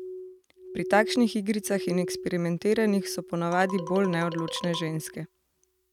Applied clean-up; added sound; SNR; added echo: neural mask model RNNoise.